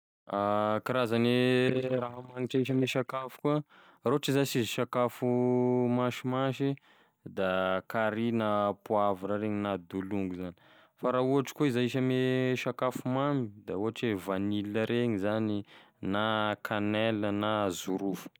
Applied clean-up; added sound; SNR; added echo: neural mask model DeepFilterNet 3.